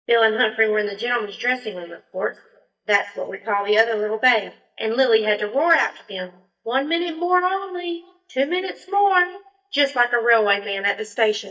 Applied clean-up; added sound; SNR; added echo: neural mask model DeepFilterNet 3.